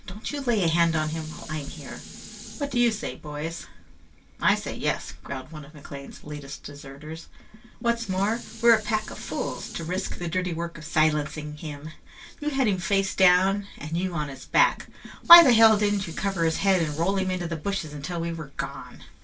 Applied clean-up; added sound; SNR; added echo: none; Dishes, pots, and pans; 18 dB; reverberation time 0.2 s.